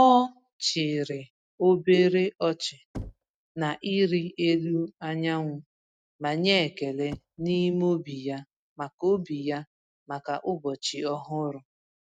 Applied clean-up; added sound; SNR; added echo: neural mask model RNNoise.